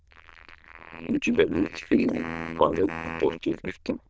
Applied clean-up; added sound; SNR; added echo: neural diffusion model UNIVERSE++.